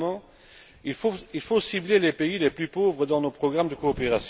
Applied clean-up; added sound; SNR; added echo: none; none; none; none.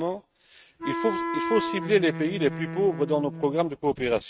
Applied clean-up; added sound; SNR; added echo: neural mask model RNNoise.